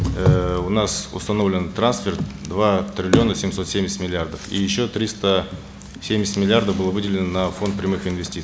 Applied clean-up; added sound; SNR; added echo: none; none; none; none.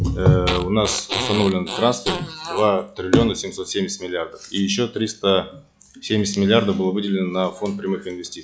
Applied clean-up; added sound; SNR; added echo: classical method log-MMSE.